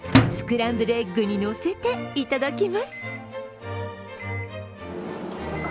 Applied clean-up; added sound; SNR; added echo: none; Microwave oven; 3 dB; none.